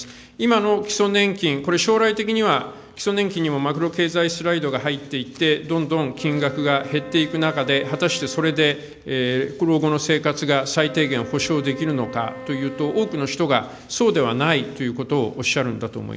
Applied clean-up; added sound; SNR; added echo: none; Wind instrument, woodwind instrument; 15 dB; none.